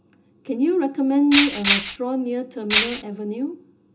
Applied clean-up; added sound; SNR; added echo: none; Rattle (instrument); -2 dB; reverberation time 0.2 s.